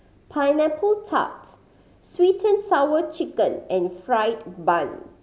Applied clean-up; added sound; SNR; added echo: none; none; none; none.